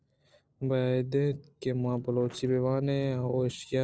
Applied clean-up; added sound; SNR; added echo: neural separator model SepFormer DNS4.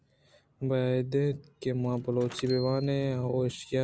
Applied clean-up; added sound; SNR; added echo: none; Bicycle + Bicycle bell; 20 dB; none.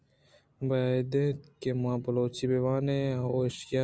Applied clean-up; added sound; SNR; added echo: none; none; none; none.